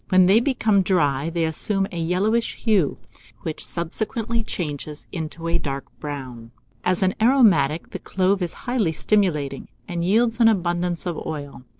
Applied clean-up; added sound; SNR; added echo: none; none; none; none.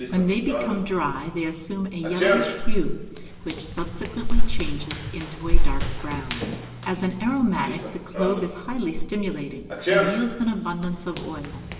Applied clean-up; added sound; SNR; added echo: none; Run; 9 dB; reverberation time 1.1 s.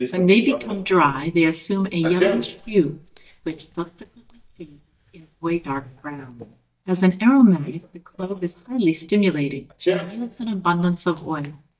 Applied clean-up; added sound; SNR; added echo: neural mask model DeepFilterNet 3.